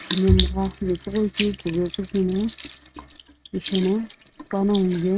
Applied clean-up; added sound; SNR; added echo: neural mask model RNNoise.